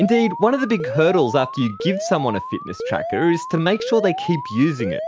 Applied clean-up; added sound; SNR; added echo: none; Alarm; 8 dB; none.